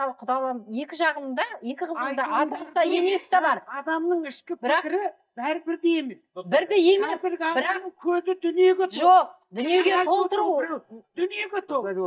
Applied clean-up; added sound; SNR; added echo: neural mask model DeepFilterNet 3.